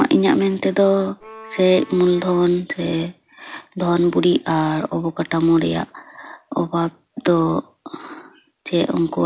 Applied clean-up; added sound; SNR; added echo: none; Bowed string instrument; 19 dB; none.